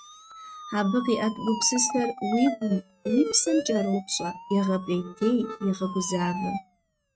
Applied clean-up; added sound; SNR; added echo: neural mask model RNNoise.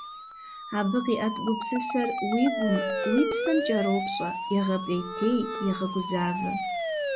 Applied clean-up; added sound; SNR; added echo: none; Siren; 4 dB; none.